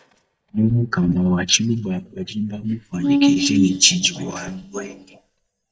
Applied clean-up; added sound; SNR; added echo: neural mask model DeepFilterNet 3.